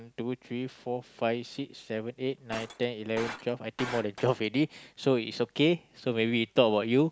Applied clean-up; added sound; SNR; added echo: none; Shatter; 13 dB; none.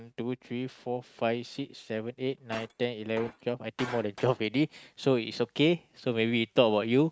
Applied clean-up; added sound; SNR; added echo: neural mask model RNNoise.